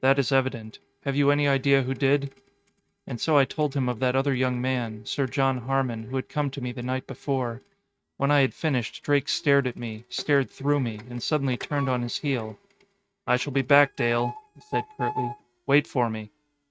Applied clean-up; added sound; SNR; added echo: neural mask model RNNoise.